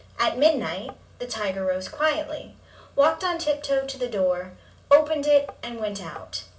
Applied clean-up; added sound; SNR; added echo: none; Tap; 19 dB; reverberation time 0.2 s.